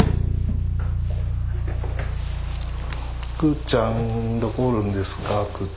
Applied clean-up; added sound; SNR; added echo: none; Bass guitar; -1 dB; none.